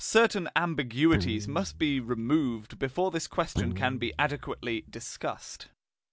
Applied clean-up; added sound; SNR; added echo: none; Guitar; 7 dB; none.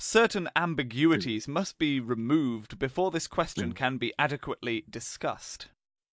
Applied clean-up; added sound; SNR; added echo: neural mask model Resemble Enhance denoiser.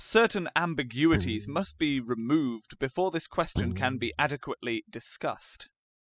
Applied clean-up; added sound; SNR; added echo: classical method spectral subtraction.